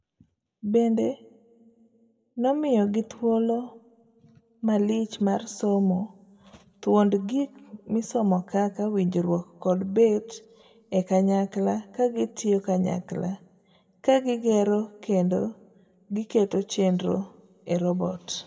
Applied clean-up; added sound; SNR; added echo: none; none; none; reverberation time 1.1 s.